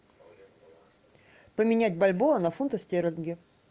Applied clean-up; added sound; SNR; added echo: none; none; none; none.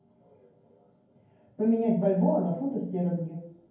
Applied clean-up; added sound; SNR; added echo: none; none; none; reverberation time 0.9 s.